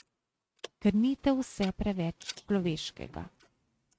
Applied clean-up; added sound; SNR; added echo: neural mask model RNNoise.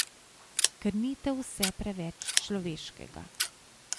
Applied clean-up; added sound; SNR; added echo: none; Scissors; -3 dB; none.